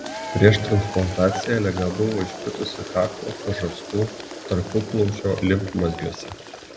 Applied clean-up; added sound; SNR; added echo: none; Toilet flush + Cheering; 10 dB; none.